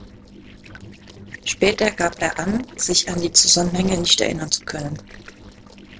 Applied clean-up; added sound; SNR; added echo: neural separator model SepFormer DNS4.